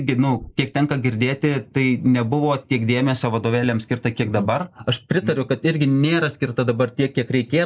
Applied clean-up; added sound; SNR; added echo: neural mask model Resemble Enhance denoiser.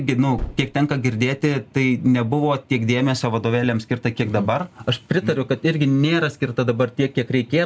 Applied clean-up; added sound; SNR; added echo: none; Gunshot, gunfire; 13 dB; none.